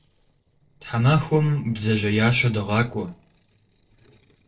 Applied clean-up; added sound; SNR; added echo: neural separator model SepFormer DNS4.